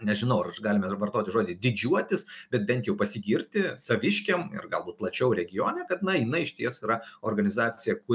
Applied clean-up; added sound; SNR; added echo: none; none; none; none.